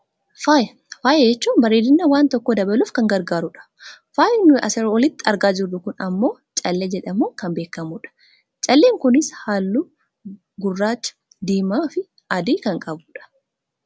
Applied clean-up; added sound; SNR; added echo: none; none; none; none.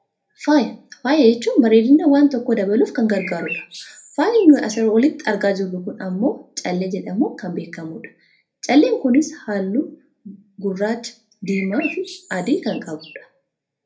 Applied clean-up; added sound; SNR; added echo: none; Bird; 15 dB; reverberation time 0.3 s.